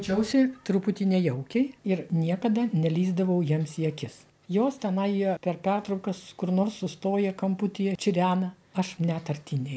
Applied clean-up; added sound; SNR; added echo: none; none; none; none.